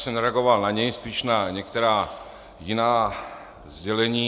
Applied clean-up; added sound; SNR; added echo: none; none; none; none.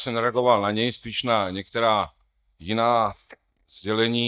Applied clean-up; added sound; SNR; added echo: neural mask model DeepFilterNet 3.